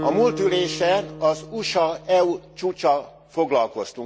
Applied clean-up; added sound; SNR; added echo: none; Acoustic guitar; 13 dB; none.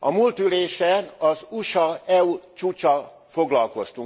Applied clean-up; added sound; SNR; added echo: none; none; none; none.